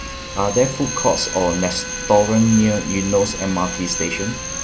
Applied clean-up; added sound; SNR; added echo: none; Drill; 8 dB; none.